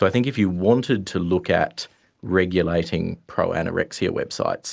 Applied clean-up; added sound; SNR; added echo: none; none; none; none.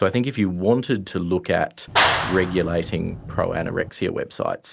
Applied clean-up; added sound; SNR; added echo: none; Clapping; 1 dB; none.